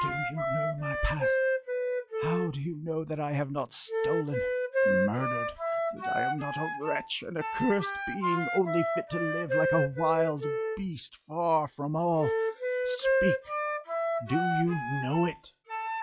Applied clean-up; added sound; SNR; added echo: classical method log-MMSE.